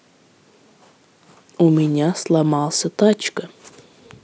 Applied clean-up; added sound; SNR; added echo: none; none; none; none.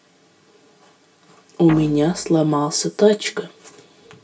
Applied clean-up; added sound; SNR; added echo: none; Guitar; 15 dB; reverberation time 0.2 s.